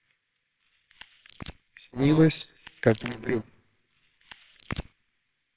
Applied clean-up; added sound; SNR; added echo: neural separator model SepFormer WHAMR!.